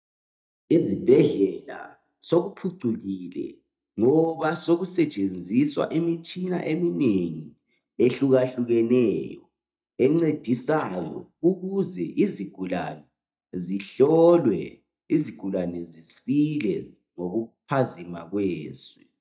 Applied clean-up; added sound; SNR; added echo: neural mask model DeepFilterNet 3.